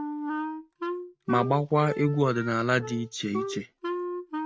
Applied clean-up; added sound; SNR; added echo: neural mask model RNNoise.